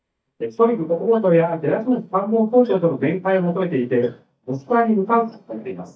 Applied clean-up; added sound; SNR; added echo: neural mask model DeepFilterNet 3.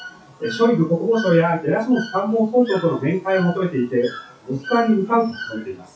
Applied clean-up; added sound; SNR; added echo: classical method WPE with log-MMSE.